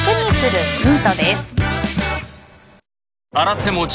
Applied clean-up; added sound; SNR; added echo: none; none; none; none.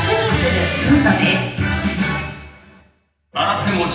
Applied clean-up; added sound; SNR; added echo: none; none; none; reverberation time 0.9 s.